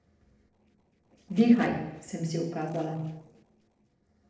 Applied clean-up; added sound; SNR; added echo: neural separator model SepFormer DNS4.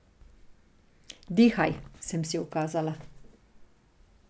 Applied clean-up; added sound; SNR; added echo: none; none; none; none.